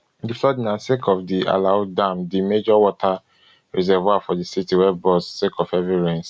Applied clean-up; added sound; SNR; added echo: none; none; none; none.